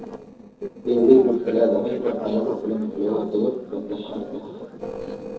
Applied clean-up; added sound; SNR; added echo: neural separator model SepFormer DNS4.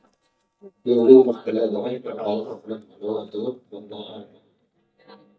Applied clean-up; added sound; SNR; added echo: neural mask model DeepFilterNet 3.